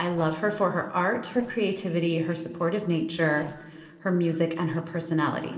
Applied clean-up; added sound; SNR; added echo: neural separator model SepFormer DNS4.